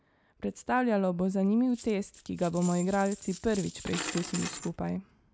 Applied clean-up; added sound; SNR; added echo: none; Coin (dropping); 12 dB; none.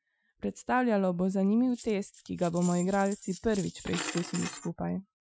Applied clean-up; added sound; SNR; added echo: classical method Wiener filter.